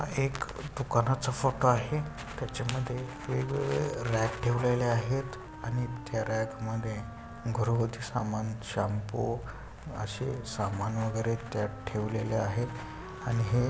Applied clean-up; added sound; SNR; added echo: none; Wind instrument, woodwind instrument; 17 dB; none.